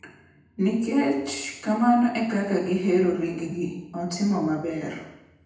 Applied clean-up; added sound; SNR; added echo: none; none; none; reverberation time 0.9 s.